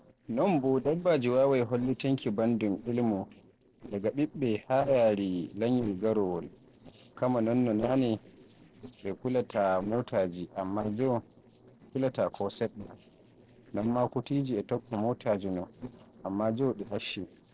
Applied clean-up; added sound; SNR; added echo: neural separator model SepFormer DNS4.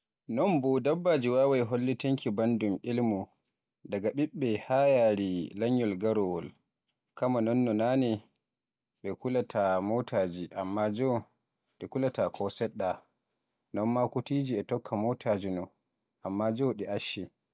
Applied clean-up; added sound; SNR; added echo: none; none; none; none.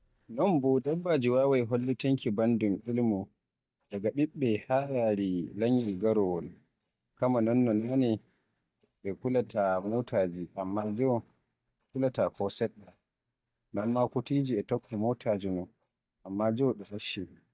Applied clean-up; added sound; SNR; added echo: neural mask model DeepFilterNet 3.